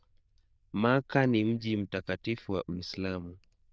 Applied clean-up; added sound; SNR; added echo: neural diffusion model UNIVERSE++.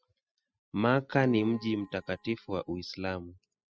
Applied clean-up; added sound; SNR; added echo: classical method spectral subtraction.